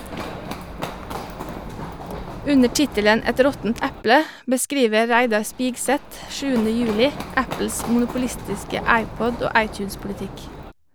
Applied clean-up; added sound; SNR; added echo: none; Run; 11 dB; none.